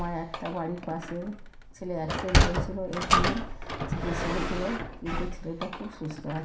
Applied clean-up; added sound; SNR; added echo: none; Sliding door; -5 dB; reverberation time 0.3 s.